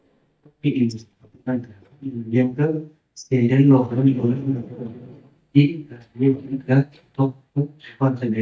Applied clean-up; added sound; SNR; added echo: neural mask model DeepFilterNet 3.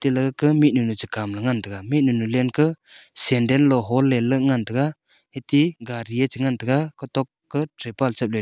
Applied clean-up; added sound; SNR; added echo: none; none; none; none.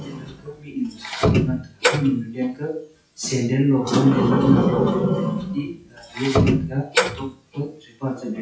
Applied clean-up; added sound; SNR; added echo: classical method WPE with log-MMSE.